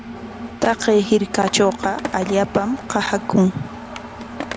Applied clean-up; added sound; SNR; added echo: none; Engine + Skateboard; 11 dB; none.